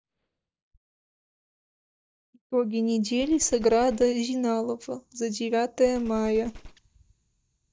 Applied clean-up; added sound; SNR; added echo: neural mask model DeepFilterNet 3.